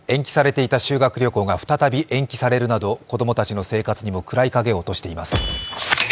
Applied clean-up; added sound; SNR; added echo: none; none; none; none.